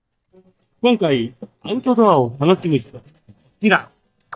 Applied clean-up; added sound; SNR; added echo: neural mask model DeepFilterNet 3.